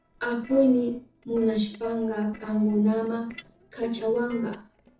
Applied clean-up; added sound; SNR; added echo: neural separator model SepFormer DNS4.